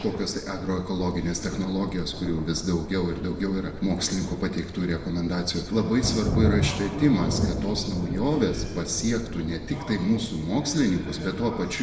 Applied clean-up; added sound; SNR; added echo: none; Thunder; 7 dB; reverberation time 0.7 s.